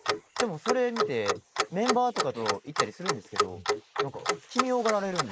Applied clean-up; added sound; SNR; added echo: neural mask model Resemble Enhance denoiser.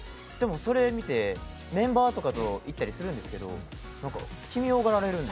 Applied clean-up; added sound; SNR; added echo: none; none; none; none.